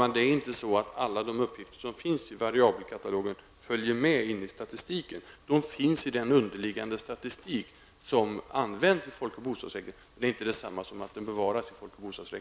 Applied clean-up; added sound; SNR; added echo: none; none; none; none.